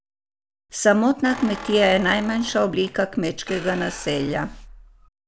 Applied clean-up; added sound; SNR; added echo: none; Squeak; 15 dB; none.